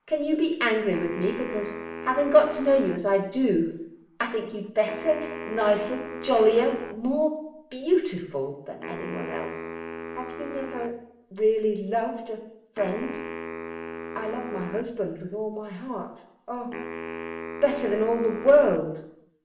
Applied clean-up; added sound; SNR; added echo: none; Wind instrument, woodwind instrument; 12 dB; reverberation time 0.7 s.